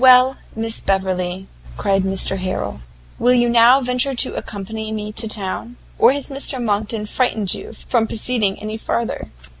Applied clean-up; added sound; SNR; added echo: none; none; none; none.